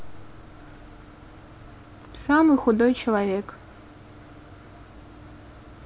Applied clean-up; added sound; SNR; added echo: none; none; none; none.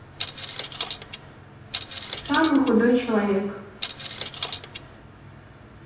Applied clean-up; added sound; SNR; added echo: none; Coin (dropping); 9 dB; reverberation time 0.9 s.